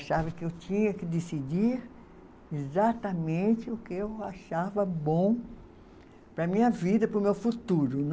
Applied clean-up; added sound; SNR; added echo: none; none; none; none.